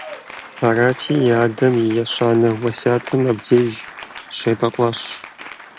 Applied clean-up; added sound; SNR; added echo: none; Applause / Cheering; 17 dB; none.